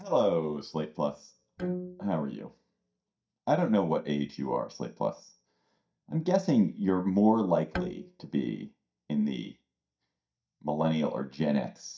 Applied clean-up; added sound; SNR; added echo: neural mask model DeepFilterNet 3.